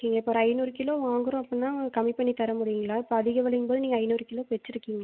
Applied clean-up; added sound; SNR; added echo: none; none; none; none.